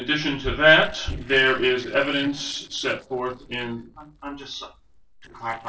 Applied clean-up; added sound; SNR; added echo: neural separator model SepFormer DNS4.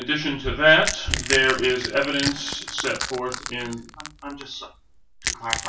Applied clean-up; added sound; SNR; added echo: none; Crack / Crushing; 7 dB; reverberation time 0.2 s.